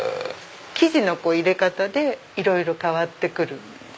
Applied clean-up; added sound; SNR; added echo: none; none; none; none.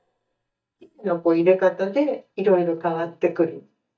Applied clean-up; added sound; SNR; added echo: neural mask model DeepFilterNet 3.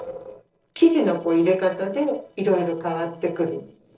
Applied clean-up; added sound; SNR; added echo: neural separator model SepFormer DNS4.